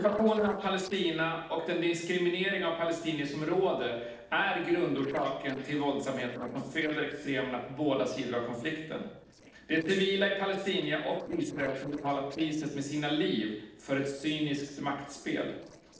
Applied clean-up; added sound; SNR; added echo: neural separator model SepFormer DNS4.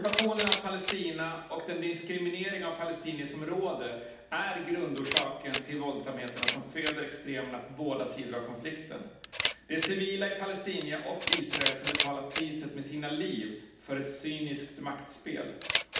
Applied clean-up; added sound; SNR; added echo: none; Camera; -2 dB; reverberation time 0.8 s.